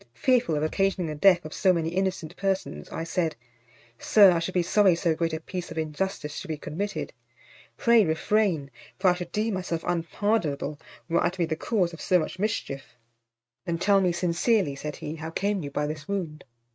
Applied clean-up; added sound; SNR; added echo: neural mask model RNNoise.